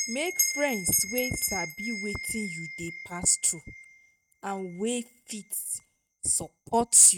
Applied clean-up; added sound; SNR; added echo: neural mask model RNNoise.